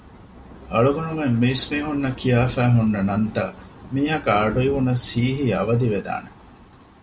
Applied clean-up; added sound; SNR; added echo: none; Thunder; 18 dB; none.